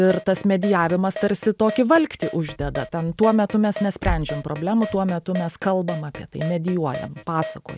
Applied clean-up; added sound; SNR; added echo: none; Keyboard (musical); 14 dB; none.